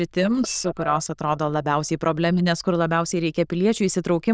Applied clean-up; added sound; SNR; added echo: neural diffusion model UNIVERSE++.